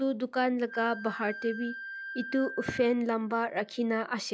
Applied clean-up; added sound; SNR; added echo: classical method log-MMSE.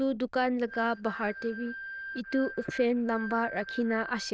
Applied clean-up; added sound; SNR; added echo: neural diffusion model UNIVERSE++.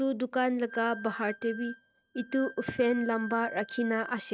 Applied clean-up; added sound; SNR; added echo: neural mask model RNNoise.